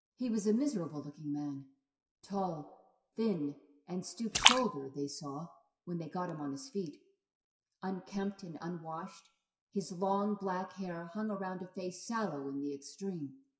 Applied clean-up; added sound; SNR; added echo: classical method WPE with log-MMSE.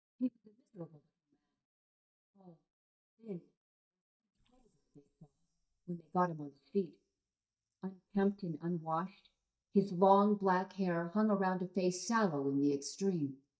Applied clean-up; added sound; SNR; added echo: neural mask model DeepFilterNet 3.